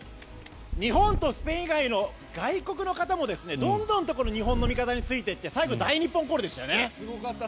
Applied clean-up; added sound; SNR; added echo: none; Purr; 6 dB; none.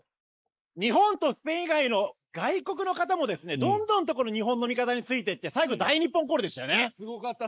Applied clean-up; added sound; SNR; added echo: neural mask model Resemble Enhance denoiser.